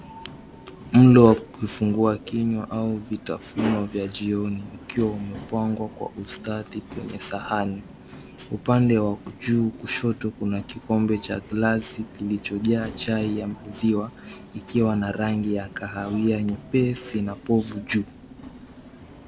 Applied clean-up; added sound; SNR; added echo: none; Subway, metro, underground; 19 dB; none.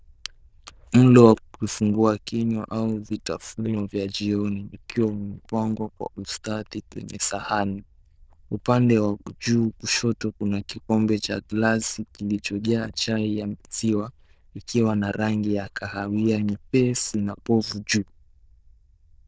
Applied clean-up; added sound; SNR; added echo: neural diffusion model UNIVERSE++.